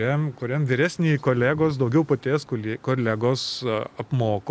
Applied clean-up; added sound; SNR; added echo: none; none; none; none.